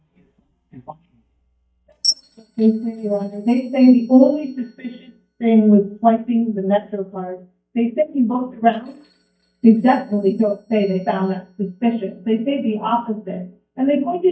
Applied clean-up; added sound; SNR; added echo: neural mask model DeepFilterNet 3.